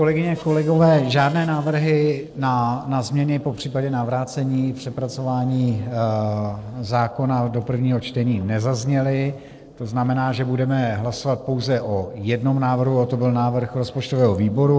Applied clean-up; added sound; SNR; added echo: neural separator model SepFormer DNS4.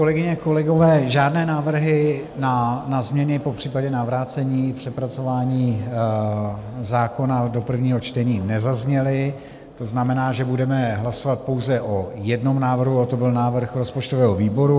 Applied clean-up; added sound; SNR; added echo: none; none; none; none.